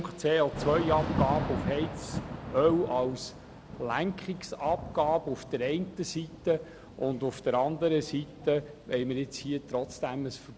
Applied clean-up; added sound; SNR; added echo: none; Thunder / Rain; 9 dB; none.